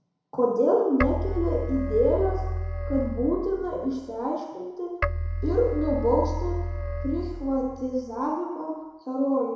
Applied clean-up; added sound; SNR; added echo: none; Keyboard (musical); 4 dB; reverberation time 1.0 s.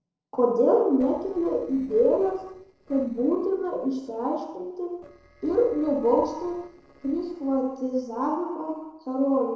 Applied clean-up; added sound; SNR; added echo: neural separator model SepFormer DNS4.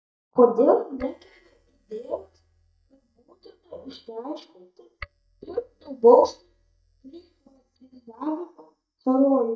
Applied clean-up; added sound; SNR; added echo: neural mask model DeepFilterNet 3.